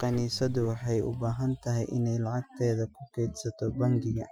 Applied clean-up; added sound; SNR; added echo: classical method Wiener filter.